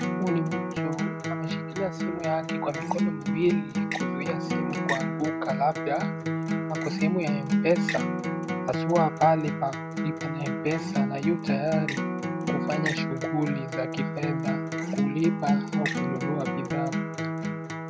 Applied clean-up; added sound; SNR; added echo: none; Acoustic guitar; -1 dB; none.